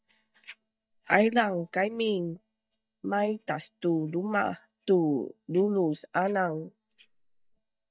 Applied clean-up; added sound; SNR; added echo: neural mask model DeepFilterNet 3.